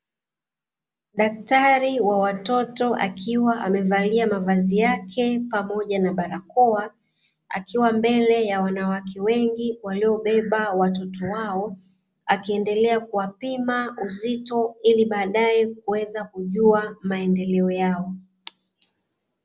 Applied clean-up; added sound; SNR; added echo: none; none; none; none.